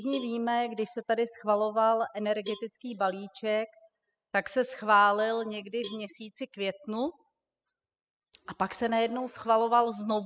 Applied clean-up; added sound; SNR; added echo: classical method spectral subtraction.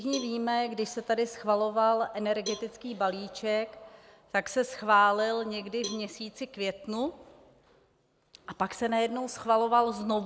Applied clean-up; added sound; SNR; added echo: none; Cowbell; 17 dB; none.